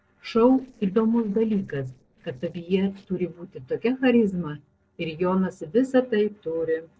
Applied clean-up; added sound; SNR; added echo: neural separator model SepFormer DNS4.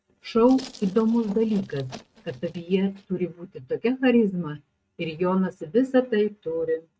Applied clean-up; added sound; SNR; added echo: neural mask model RNNoise.